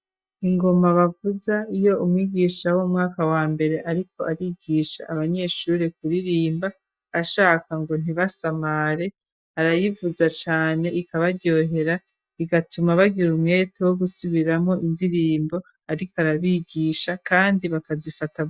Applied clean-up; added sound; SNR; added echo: neural mask model DeepFilterNet 3.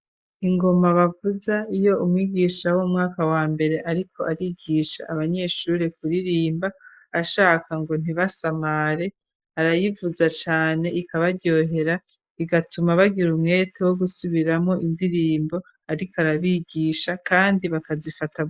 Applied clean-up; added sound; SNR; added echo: neural mask model Resemble Enhance denoiser.